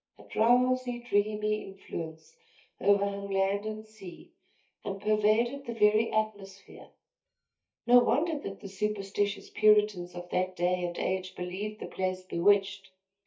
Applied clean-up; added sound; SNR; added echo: neural mask model DeepFilterNet 3.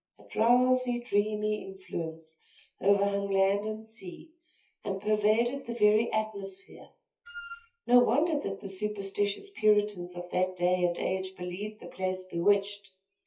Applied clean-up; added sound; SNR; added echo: classical method WPE with log-MMSE.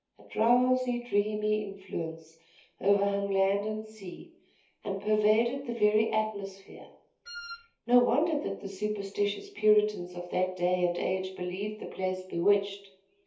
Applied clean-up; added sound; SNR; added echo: none; Wind instrument, woodwind instrument; 14 dB; reverberation time 0.5 s.